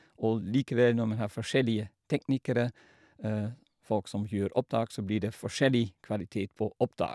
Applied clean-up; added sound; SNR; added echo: none; none; none; none.